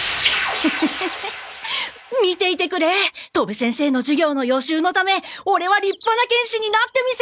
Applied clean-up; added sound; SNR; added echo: none; none; none; none.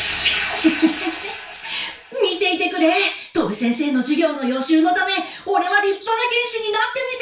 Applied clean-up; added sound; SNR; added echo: none; none; none; reverberation time 0.4 s.